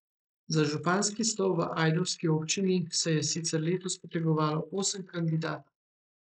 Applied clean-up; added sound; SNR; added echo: neural mask model Resemble Enhance denoiser.